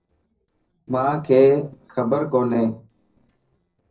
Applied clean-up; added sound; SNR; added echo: neural separator model SepFormer DNS4.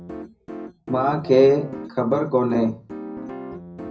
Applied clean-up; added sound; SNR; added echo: none; Piano; 13 dB; reverberation time 0.4 s.